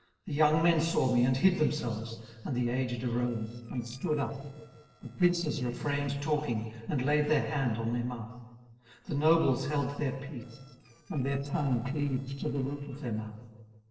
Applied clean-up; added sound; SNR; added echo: neural separator model SepFormer DNS4.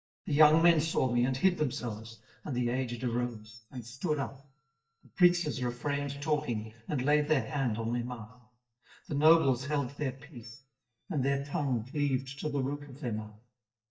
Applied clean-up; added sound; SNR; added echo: neural mask model DeepFilterNet 3.